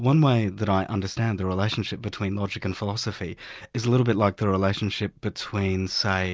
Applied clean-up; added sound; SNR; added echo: none; none; none; none.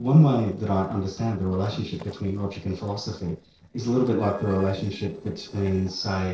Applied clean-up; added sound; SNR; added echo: neural separator model SepFormer DNS4.